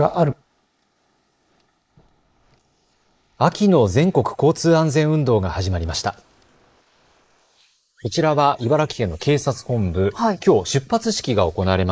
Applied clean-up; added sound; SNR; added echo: neural mask model Resemble Enhance denoiser.